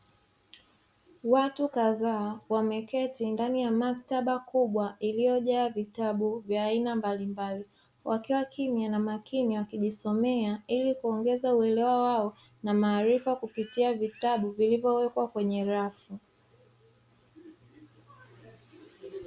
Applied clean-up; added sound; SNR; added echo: none; none; none; none.